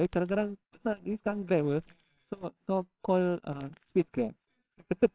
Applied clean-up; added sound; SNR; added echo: neural separator model SepFormer WHAMR!.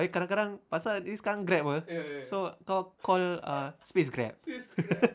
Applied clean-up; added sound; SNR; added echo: none; none; none; none.